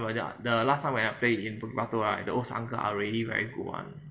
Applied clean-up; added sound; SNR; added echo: none; none; none; reverberation time 0.8 s.